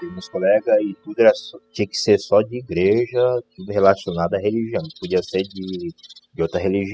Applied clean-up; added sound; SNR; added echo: classical method spectral subtraction.